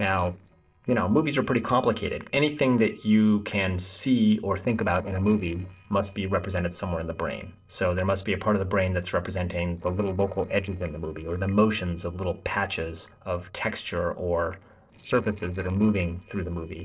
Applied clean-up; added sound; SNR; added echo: neural separator model SepFormer DNS4.